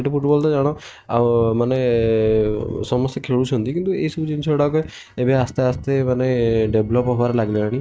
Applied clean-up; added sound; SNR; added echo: neural mask model RNNoise.